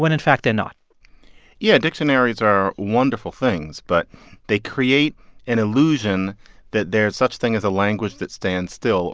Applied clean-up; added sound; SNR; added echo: none; none; none; none.